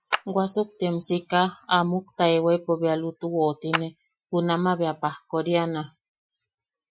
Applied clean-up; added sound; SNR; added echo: classical method Wiener filter.